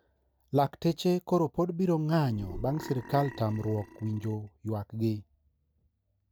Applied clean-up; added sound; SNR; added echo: none; Burping, eructation; 14 dB; none.